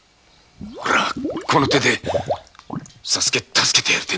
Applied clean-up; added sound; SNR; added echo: none; Liquid; 8 dB; none.